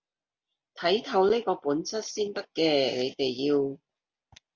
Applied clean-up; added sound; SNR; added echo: none; none; none; none.